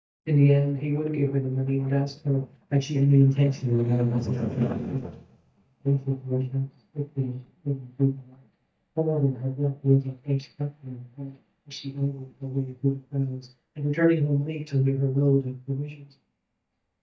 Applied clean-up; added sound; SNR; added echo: neural mask model DeepFilterNet 3.